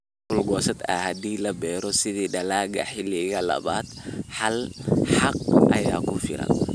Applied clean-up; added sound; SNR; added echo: none; none; none; none.